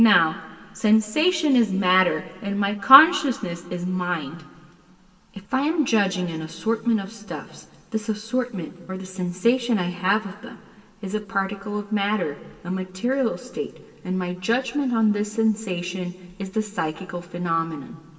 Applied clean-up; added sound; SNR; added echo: none; none; none; reverberation time 1.7 s.